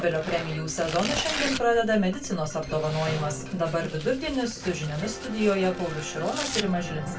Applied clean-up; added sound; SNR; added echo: none; Tearing; 10 dB; reverberation time 0.2 s.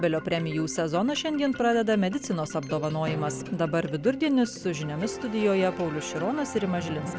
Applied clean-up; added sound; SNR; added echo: none; none; none; none.